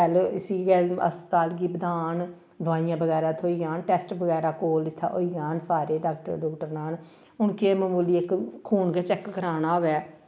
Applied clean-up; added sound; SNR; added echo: none; none; none; none.